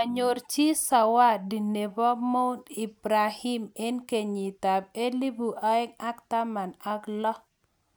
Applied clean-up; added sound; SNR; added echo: none; none; none; none.